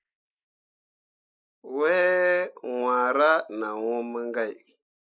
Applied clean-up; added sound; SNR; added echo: neural mask model Resemble Enhance denoiser.